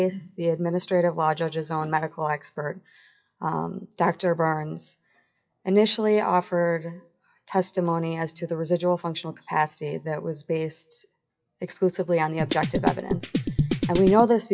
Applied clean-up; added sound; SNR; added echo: classical method WPE with log-MMSE.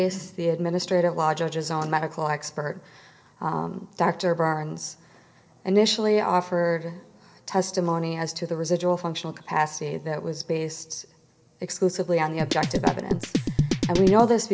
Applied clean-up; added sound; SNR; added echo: none; Drum kit; 1 dB; reverberation time 1.1 s.